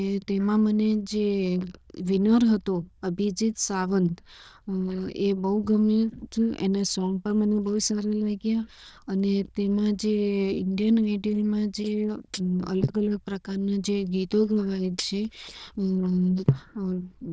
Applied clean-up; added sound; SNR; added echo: neural diffusion model UNIVERSE++.